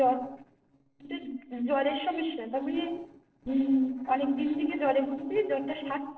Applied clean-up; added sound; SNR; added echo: neural separator model SepFormer DNS4.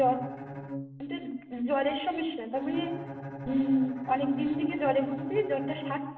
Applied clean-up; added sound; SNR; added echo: none; Bowed string instrument; 11 dB; reverberation time 0.8 s.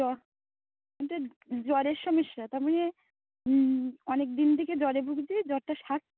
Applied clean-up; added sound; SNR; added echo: none; none; none; none.